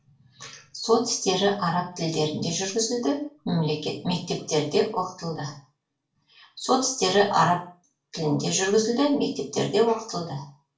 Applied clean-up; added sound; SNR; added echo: none; none; none; reverberation time 0.3 s.